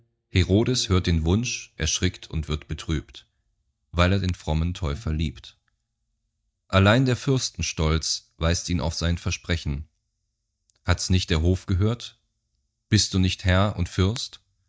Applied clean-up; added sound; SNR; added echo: neural mask model DeepFilterNet 3.